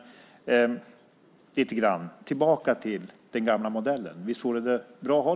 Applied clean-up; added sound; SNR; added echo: none; none; none; none.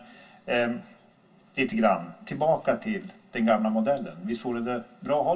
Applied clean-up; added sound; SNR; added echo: none; none; none; reverberation time 0.1 s.